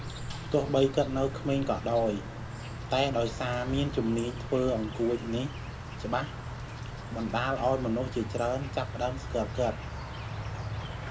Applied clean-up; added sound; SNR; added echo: none; Insect; 7 dB; reverberation time 1.1 s.